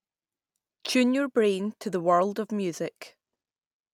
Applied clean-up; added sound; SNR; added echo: none; none; none; none.